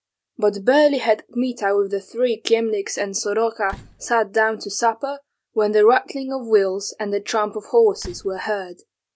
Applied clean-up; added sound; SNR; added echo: none; Slam; 18 dB; none.